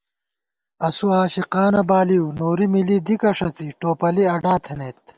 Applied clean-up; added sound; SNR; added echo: none; none; none; none.